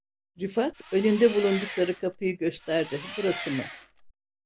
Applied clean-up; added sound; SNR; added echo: none; Engine; 11 dB; none.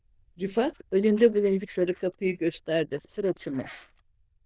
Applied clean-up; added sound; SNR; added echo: neural diffusion model UNIVERSE++.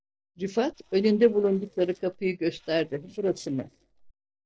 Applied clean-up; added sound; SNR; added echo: neural separator model SepFormer DNS4.